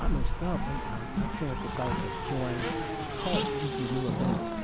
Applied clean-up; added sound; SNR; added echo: none; Race car, auto racing; -4 dB; none.